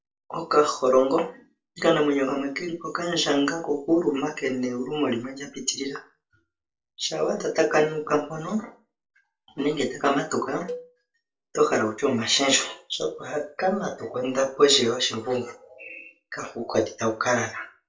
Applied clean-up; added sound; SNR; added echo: neural separator model SepFormer DNS4.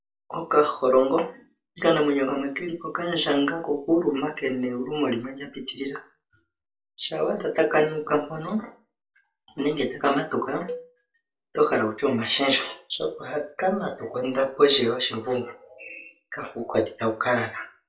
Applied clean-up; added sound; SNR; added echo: none; Cowbell; 17 dB; reverberation time 0.3 s.